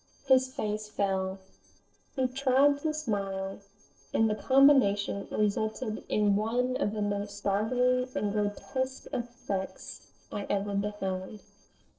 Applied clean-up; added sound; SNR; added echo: neural separator model SepFormer DNS4.